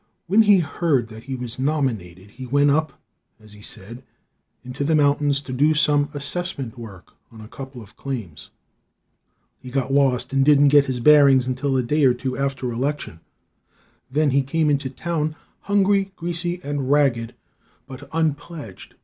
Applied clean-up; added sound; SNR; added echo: none; none; none; none.